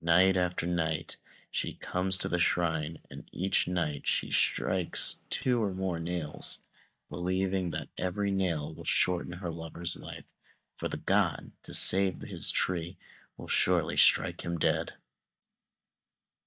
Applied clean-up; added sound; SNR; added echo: neural mask model DeepFilterNet 3.